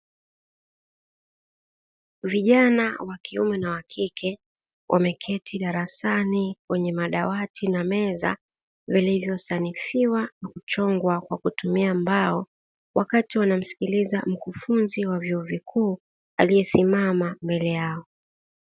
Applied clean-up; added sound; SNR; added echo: none; none; none; none.